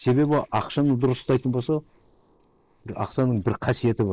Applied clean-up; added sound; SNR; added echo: neural mask model Resemble Enhance denoiser.